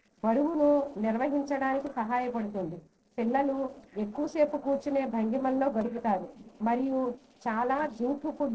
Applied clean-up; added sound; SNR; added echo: neural separator model SepFormer DNS4.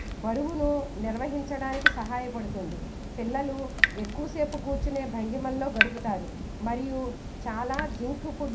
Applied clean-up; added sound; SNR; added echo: none; Drip / Water tap, faucet; 1 dB; reverberation time 0.3 s.